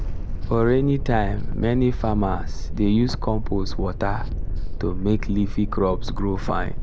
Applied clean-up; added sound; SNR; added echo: none; Thunderstorm; 1 dB; none.